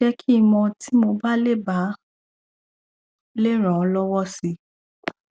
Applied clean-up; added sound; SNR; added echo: none; none; none; none.